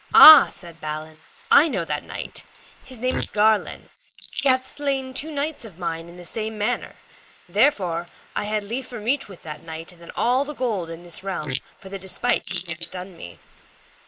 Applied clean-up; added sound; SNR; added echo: neural mask model Resemble Enhance denoiser.